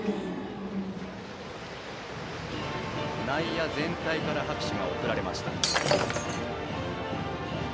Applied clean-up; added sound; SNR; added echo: none; Shatter; -1 dB; none.